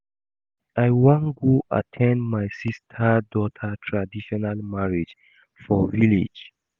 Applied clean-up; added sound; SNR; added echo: none; none; none; none.